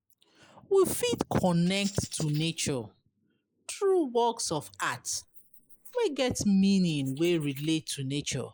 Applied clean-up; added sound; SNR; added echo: neural mask model Resemble Enhance denoiser.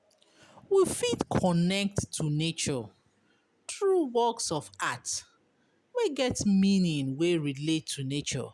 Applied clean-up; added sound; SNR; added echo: none; none; none; none.